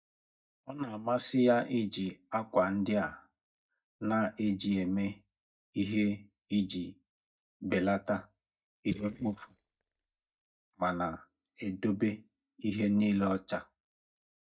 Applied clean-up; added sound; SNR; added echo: neural mask model DeepFilterNet 3.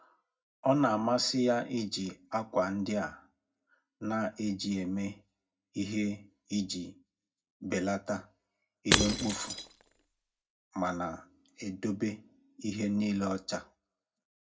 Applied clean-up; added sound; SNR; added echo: none; Shatter / Crushing; -1 dB; reverberation time 0.3 s.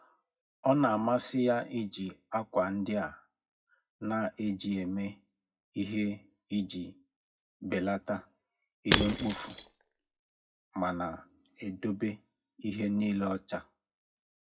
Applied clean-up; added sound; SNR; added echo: classical method WPE with log-MMSE.